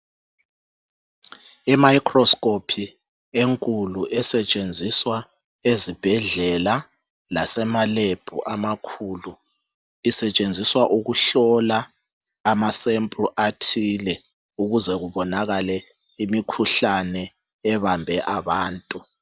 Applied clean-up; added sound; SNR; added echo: none; none; none; none.